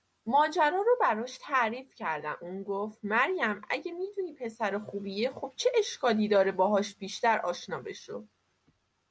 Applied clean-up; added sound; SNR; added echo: none; none; none; none.